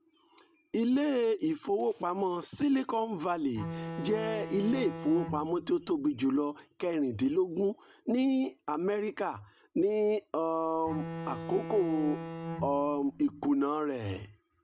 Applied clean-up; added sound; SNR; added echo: none; Bowed string instrument; 9 dB; none.